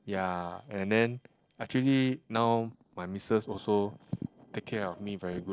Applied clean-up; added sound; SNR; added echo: neural separator model SepFormer DNS4.